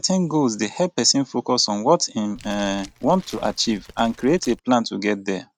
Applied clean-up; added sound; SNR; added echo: neural mask model RNNoise.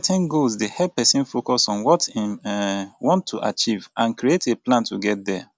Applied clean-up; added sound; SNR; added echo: none; none; none; none.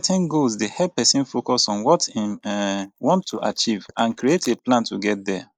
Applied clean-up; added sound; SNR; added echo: neural mask model Resemble Enhance denoiser.